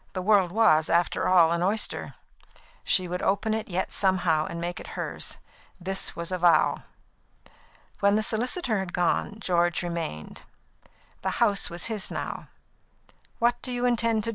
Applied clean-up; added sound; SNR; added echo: neural mask model Resemble Enhance denoiser.